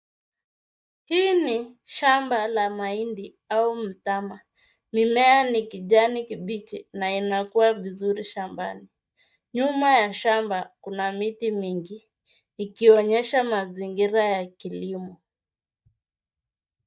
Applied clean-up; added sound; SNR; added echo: neural mask model DeepFilterNet 3.